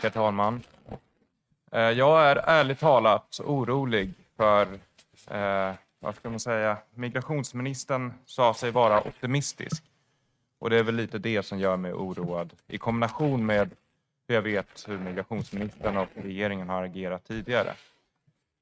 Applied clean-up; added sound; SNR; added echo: neural mask model RNNoise.